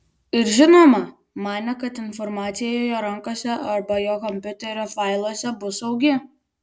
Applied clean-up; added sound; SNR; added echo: none; none; none; none.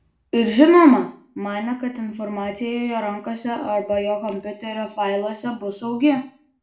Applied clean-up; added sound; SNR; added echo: none; none; none; reverberation time 0.4 s.